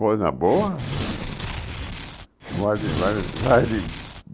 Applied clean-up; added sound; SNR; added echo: none; Tearing; 6 dB; none.